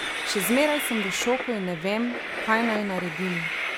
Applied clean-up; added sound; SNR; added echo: none; Train; 4 dB; none.